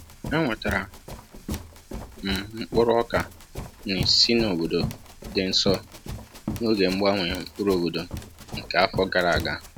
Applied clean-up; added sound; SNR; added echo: none; Run; 10 dB; none.